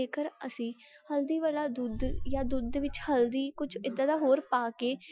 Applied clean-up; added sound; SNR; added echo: classical method Wiener filter.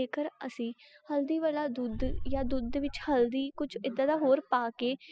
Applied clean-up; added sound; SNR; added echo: classical method spectral subtraction.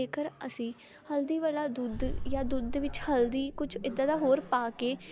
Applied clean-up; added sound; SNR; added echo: none; Boom; 6 dB; none.